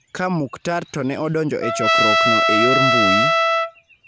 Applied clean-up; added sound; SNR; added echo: none; Trumpet; -5 dB; none.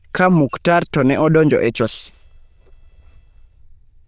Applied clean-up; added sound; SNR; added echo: neural diffusion model UNIVERSE++.